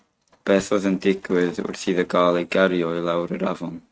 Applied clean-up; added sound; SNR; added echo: neural mask model RNNoise.